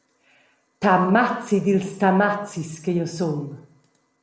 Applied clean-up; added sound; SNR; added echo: none; none; none; none.